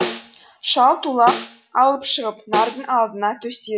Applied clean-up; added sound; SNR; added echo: none; Snare drum; 10 dB; none.